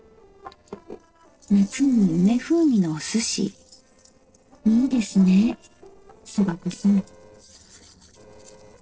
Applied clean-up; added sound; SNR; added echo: neural separator model SepFormer DNS4.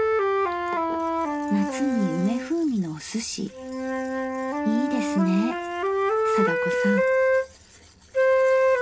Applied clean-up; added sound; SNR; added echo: none; Wind instrument, woodwind instrument; -4 dB; reverberation time 0.3 s.